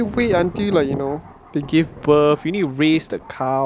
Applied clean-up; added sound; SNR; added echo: none; Thunder; 19 dB; none.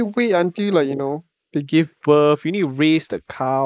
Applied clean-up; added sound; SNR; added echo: neural mask model Resemble Enhance denoiser.